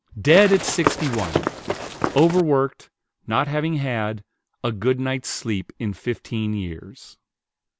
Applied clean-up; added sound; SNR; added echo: none; Run; 3 dB; none.